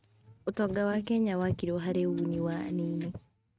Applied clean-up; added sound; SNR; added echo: neural mask model RNNoise.